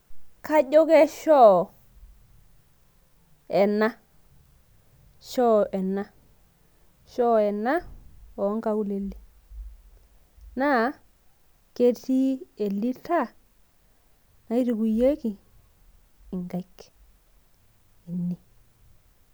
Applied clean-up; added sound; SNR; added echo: none; none; none; none.